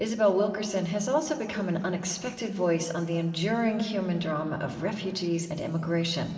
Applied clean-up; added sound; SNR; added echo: none; none; none; reverberation time 2.2 s.